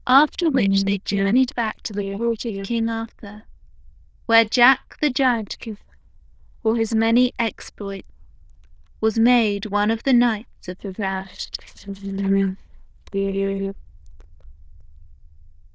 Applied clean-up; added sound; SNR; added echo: neural diffusion model UNIVERSE++.